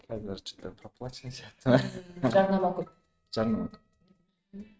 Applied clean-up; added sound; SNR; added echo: neural mask model RNNoise.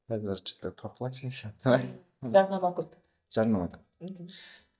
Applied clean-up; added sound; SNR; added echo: neural mask model DeepFilterNet 3.